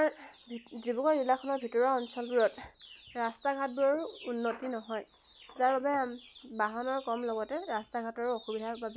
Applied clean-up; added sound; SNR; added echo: none; none; none; none.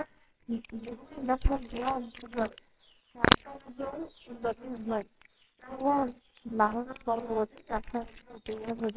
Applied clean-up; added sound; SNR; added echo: neural separator model SepFormer WHAMR!.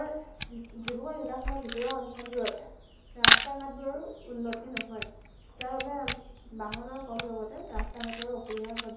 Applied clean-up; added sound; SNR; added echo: none; Camera; -4 dB; reverberation time 2.2 s.